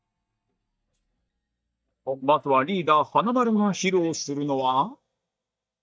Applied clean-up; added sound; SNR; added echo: neural mask model DeepFilterNet 3.